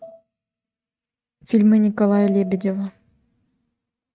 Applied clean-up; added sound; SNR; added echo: neural mask model RNNoise.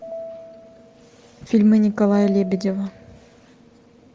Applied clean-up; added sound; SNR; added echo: none; Piano; 18 dB; none.